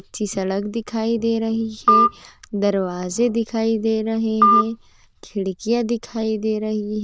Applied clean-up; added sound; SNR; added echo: neural diffusion model UNIVERSE++.